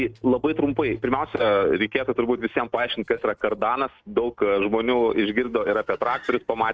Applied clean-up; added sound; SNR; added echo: neural mask model RNNoise.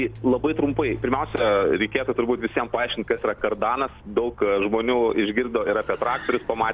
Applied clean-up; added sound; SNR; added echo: none; Car; 17 dB; none.